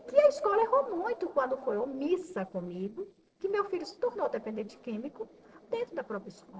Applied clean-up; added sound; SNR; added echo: neural separator model SepFormer DNS4.